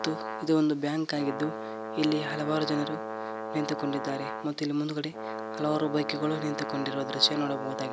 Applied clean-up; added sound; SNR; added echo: none; Brass instrument; 6 dB; none.